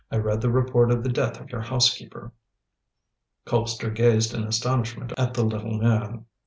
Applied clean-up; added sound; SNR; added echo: none; none; none; none.